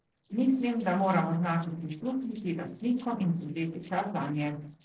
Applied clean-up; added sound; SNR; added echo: neural separator model SepFormer DNS4.